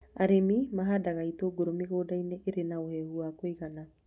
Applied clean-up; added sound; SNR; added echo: none; none; none; none.